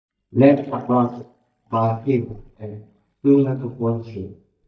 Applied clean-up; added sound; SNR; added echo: neural mask model DeepFilterNet 3.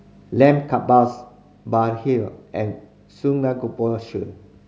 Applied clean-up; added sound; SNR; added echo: none; none; none; none.